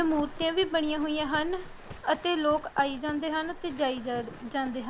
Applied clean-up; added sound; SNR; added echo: none; Livestock, farm animals, working animals; 14 dB; none.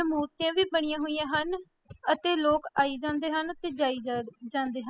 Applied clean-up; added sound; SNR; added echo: classical method spectral subtraction.